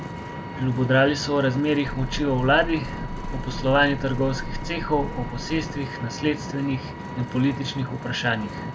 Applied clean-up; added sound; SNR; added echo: none; Car + Vehicle; 7 dB; none.